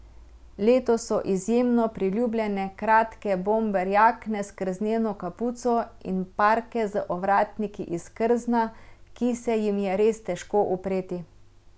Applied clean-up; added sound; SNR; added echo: none; none; none; none.